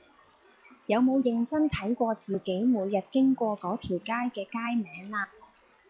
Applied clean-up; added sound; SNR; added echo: classical method log-MMSE.